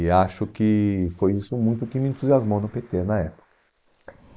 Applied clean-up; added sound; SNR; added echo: neural mask model Resemble Enhance denoiser.